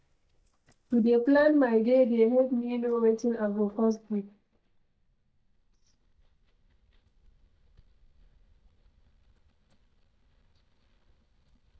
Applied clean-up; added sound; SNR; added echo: neural mask model DeepFilterNet 3.